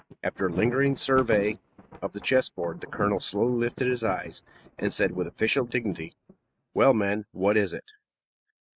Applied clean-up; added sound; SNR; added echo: neural mask model RNNoise.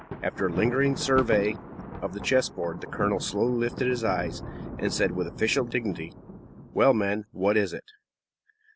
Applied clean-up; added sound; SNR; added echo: none; Thunder; 11 dB; none.